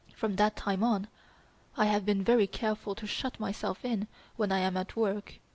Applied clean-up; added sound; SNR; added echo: none; none; none; none.